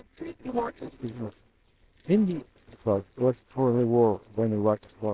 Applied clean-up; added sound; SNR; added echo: neural separator model SepFormer WHAMR!.